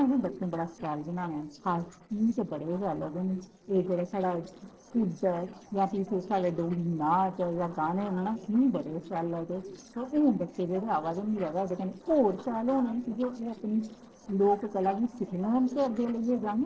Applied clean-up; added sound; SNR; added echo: neural separator model SepFormer DNS4.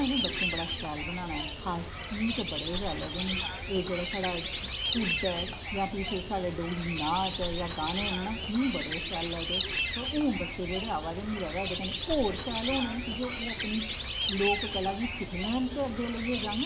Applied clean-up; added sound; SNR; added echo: none; Bird; -2 dB; reverberation time 2.8 s.